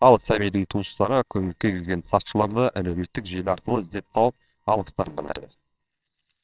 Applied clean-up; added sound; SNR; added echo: neural separator model SepFormer WHAMR!.